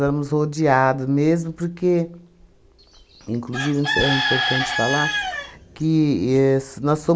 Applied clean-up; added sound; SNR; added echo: none; Bird / Chicken, rooster; 5 dB; none.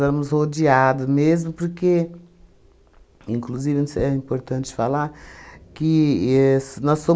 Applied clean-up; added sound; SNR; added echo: none; none; none; none.